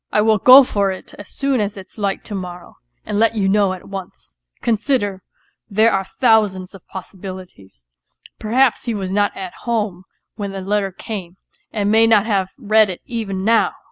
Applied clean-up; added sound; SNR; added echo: none; none; none; none.